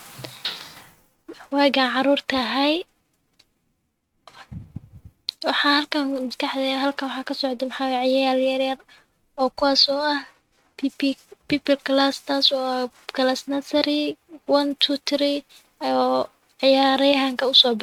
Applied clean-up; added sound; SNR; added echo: neural mask model RNNoise.